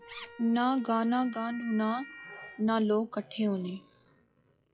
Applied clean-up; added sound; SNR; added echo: classical method log-MMSE.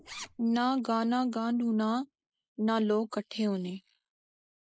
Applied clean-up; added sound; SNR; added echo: neural mask model Resemble Enhance denoiser.